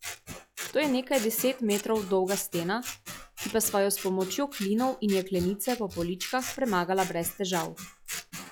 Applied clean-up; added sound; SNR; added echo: classical method log-MMSE.